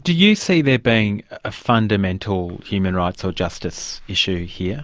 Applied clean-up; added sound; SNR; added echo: none; none; none; none.